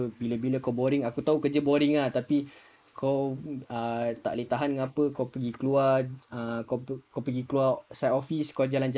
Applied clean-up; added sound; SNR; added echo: neural mask model Resemble Enhance denoiser.